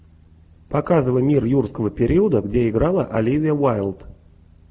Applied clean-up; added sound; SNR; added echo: none; none; none; none.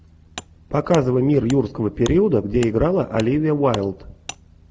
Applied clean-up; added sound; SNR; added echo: none; Wood; 19 dB; none.